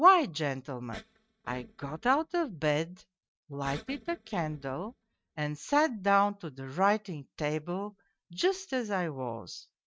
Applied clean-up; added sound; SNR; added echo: neural mask model RNNoise.